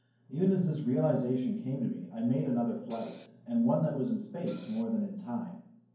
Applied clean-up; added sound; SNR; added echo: none; Cymbal; 19 dB; reverberation time 0.9 s.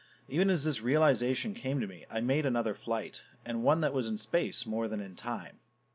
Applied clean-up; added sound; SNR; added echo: none; none; none; none.